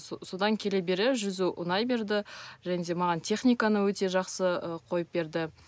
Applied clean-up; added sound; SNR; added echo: none; none; none; none.